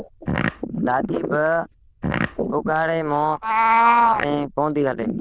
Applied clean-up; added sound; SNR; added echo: neural diffusion model UNIVERSE++.